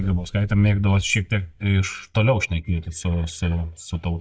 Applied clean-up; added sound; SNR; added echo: neural mask model DeepFilterNet 3.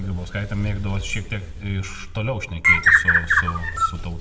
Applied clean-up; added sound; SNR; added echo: none; Bird; -4 dB; reverberation time 1.1 s.